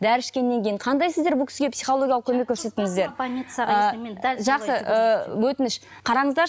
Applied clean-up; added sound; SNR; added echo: none; none; none; none.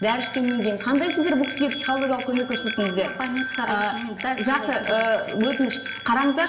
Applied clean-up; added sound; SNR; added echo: none; Bell; 6 dB; reverberation time 1.1 s.